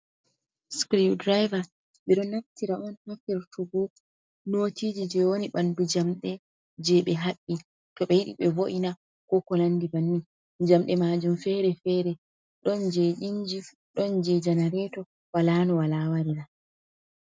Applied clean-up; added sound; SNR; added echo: none; none; none; none.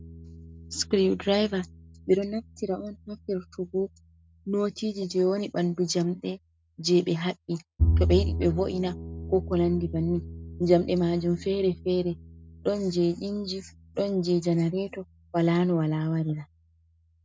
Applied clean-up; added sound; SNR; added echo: none; Bowed string instrument; 8 dB; none.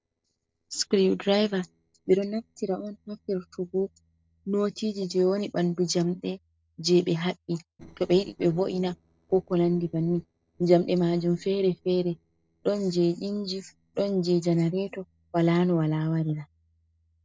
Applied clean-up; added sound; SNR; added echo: neural separator model SepFormer DNS4.